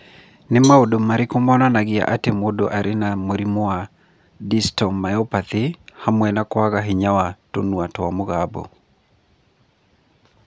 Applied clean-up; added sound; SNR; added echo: none; Cowbell; 17 dB; none.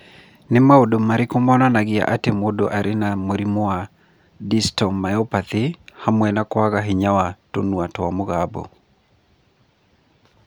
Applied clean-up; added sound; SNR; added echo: none; none; none; none.